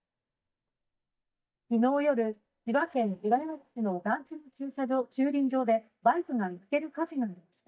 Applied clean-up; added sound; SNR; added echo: neural mask model DeepFilterNet 3.